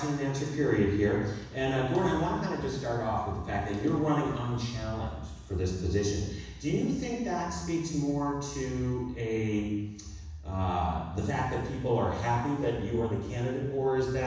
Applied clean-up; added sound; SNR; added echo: none; none; none; reverberation time 1.1 s.